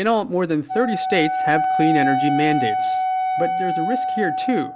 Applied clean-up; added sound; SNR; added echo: none; Wind instrument, woodwind instrument; 0 dB; none.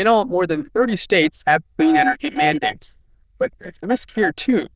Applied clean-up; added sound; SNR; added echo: neural diffusion model UNIVERSE++.